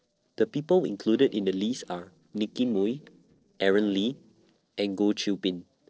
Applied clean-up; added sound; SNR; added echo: neural separator model SepFormer DNS4.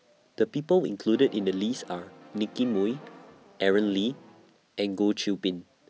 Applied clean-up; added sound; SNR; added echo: none; Brass instrument; 20 dB; none.